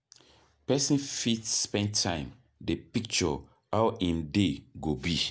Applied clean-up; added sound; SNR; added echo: none; none; none; none.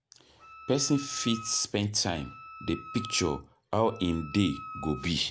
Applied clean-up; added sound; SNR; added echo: none; Wind instrument, woodwind instrument; 15 dB; none.